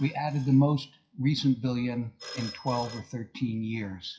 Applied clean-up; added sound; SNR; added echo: classical method WPE with log-MMSE.